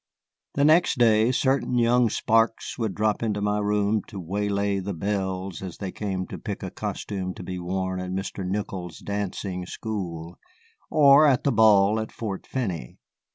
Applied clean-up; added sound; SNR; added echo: none; none; none; none.